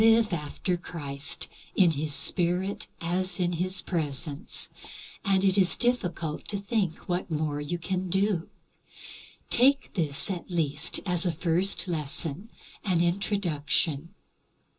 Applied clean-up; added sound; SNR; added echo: none; none; none; reverberation time 0.2 s.